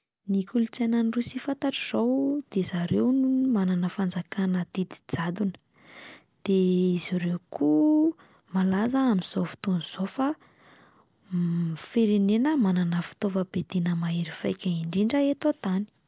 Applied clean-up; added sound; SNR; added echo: none; none; none; none.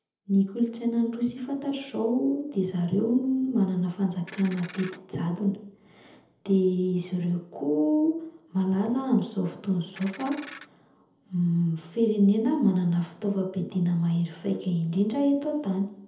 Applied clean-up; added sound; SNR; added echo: none; Ratchet, pawl; 17 dB; reverberation time 0.7 s.